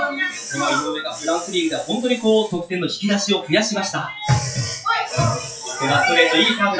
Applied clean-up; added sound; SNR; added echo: classical method WPE with log-MMSE.